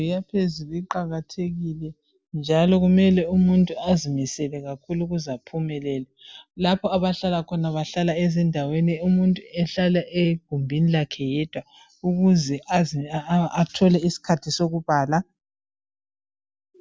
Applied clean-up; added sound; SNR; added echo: none; none; none; none.